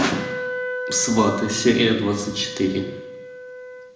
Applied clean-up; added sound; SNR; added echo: none; Wind instrument, woodwind instrument; 9 dB; reverberation time 0.9 s.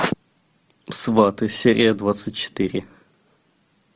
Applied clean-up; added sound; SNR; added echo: none; none; none; none.